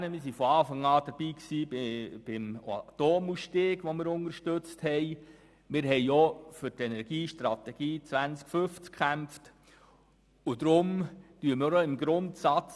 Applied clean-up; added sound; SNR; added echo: none; none; none; none.